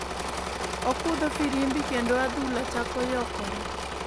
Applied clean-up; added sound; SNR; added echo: none; Engine / Mechanisms; 2 dB; none.